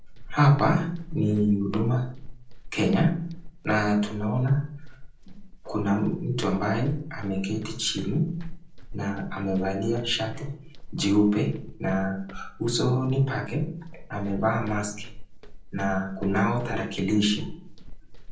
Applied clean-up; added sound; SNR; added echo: neural separator model SepFormer DNS4.